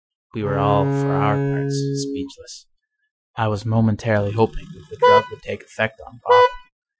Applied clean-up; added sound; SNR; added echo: classical method Wiener filter.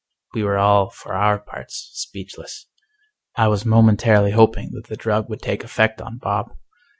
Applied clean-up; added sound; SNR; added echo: none; none; none; none.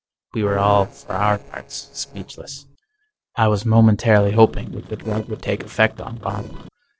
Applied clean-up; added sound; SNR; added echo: neural separator model SepFormer DNS4.